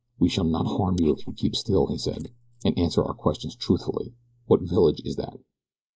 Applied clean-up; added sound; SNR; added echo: neural mask model Resemble Enhance denoiser.